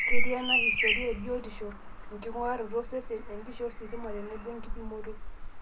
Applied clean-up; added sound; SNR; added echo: none; Bird vocalization, bird call, bird song; 4 dB; reverberation time 0.2 s.